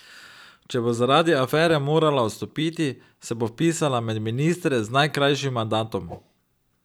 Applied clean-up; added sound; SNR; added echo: none; Whoosh, swoosh, swish; 19 dB; none.